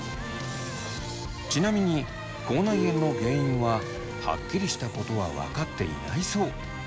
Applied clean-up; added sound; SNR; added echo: none; Guitar; 10 dB; none.